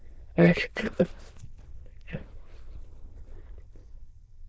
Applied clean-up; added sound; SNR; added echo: neural diffusion model UNIVERSE++.